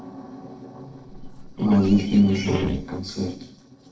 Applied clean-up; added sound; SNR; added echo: neural separator model SepFormer DNS4.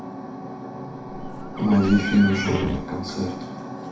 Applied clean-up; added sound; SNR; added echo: none; Livestock, farm animals, working animals; 8 dB; reverberation time 0.6 s.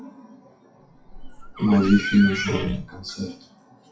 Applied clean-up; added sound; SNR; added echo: classical method WPE with log-MMSE.